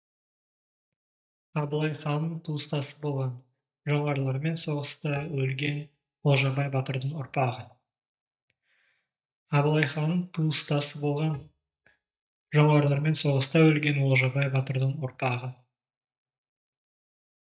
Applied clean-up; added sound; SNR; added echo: neural mask model DeepFilterNet 3.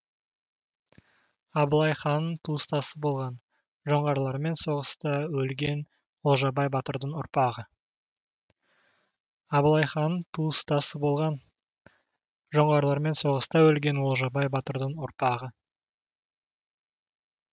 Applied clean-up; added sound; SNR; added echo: none; none; none; none.